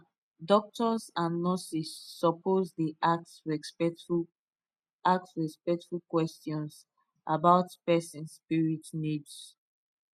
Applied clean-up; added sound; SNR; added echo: none; none; none; none.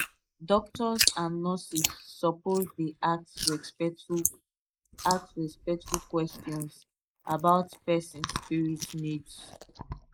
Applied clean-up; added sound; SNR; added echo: neural mask model Resemble Enhance denoiser.